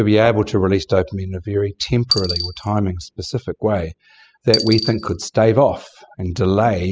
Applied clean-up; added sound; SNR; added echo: classical method spectral subtraction.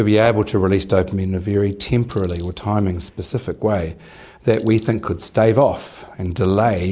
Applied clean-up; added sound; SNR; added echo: none; Coin (dropping); 10 dB; none.